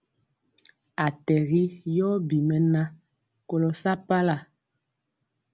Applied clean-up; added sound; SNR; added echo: none; none; none; none.